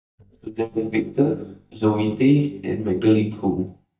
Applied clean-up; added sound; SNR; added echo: neural mask model DeepFilterNet 3.